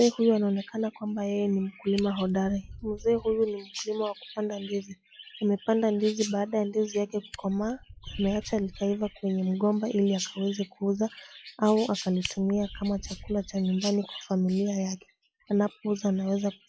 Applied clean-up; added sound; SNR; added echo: classical method log-MMSE.